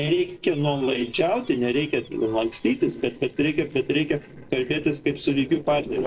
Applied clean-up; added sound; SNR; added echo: neural separator model SepFormer DNS4.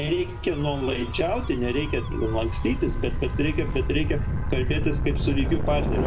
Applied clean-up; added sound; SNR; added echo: none; Gull, seagull / Waves, surf / Siren; 0 dB; reverberation time 0.3 s.